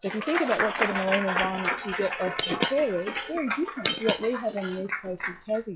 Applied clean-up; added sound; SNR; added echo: classical method log-MMSE.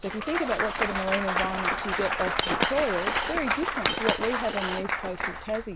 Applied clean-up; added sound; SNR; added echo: none; Applause / Cheering / Clapping + Coin (dropping); -2 dB; none.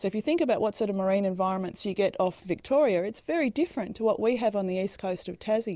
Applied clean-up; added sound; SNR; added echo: none; none; none; none.